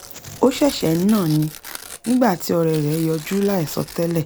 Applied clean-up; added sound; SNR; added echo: none; Tearing; 18 dB; none.